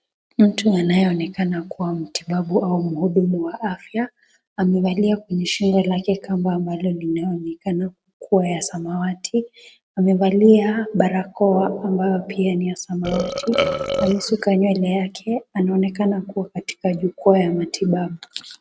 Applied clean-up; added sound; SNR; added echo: neural mask model RNNoise.